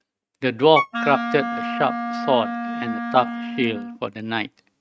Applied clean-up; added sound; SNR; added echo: neural mask model RNNoise.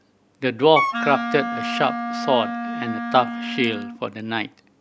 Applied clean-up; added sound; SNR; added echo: none; Wind instrument, woodwind instrument; 4 dB; none.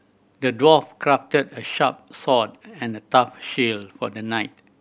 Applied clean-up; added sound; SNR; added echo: none; none; none; none.